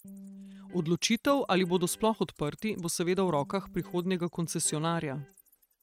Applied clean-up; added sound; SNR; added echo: neural mask model RNNoise.